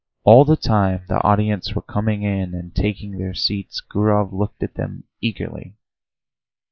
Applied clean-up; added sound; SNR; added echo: neural mask model Resemble Enhance denoiser.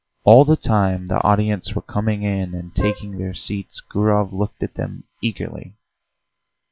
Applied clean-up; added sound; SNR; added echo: none; Wind instrument, woodwind instrument; 10 dB; none.